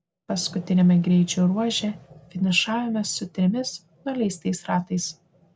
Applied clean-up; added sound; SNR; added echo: none; none; none; none.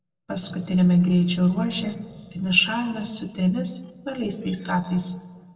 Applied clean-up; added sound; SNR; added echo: neural separator model SepFormer DNS4.